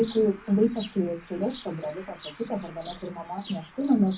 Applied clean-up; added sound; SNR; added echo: none; Bird vocalization, bird call, bird song; 19 dB; reverberation time 0.3 s.